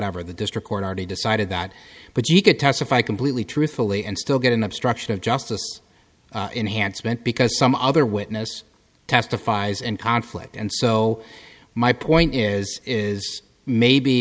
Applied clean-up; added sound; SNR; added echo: none; none; none; none.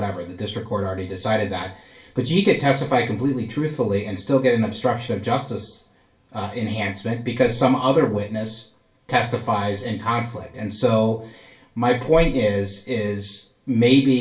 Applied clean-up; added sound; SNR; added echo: none; none; none; reverberation time 0.3 s.